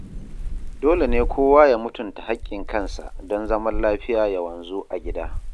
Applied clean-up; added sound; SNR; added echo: none; Thunder / Rain; 7 dB; none.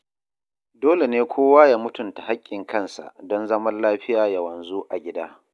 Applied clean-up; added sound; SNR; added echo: none; none; none; none.